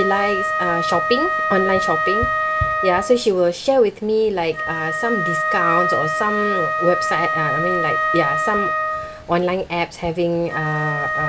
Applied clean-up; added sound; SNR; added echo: none; Wind instrument, woodwind instrument; 1 dB; none.